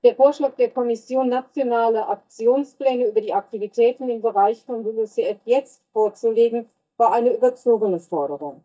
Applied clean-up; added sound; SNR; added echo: neural mask model DeepFilterNet 3.